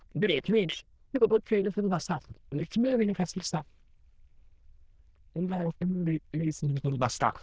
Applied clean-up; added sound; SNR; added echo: neural diffusion model UNIVERSE++.